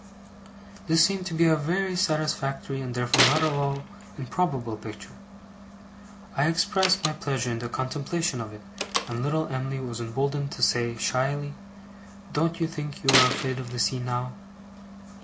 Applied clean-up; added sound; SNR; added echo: none; Slam; 7 dB; none.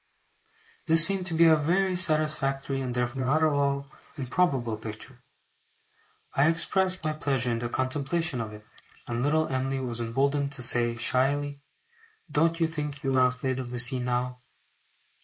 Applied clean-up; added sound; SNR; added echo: neural mask model Resemble Enhance denoiser.